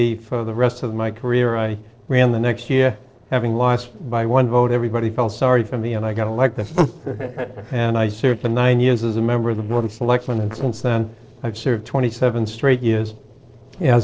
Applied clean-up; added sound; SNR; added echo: neural separator model SepFormer DNS4.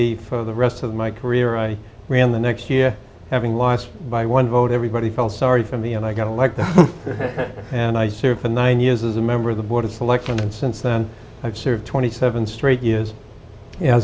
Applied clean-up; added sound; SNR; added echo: none; none; none; none.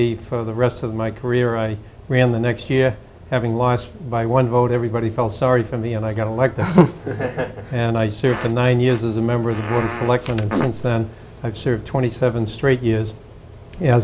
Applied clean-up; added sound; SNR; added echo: none; Fart; 10 dB; none.